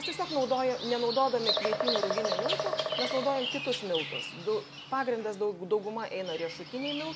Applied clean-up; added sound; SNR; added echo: none; Bird vocalization, bird call, bird song; 3 dB; none.